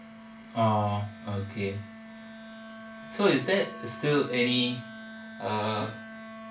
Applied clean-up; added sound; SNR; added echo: none; Wind instrument, woodwind instrument; 14 dB; reverberation time 0.3 s.